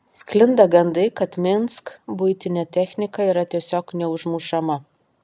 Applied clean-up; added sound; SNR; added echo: none; none; none; none.